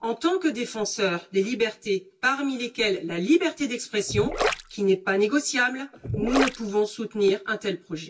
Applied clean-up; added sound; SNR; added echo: none; Gurgling; 4 dB; reverberation time 0.1 s.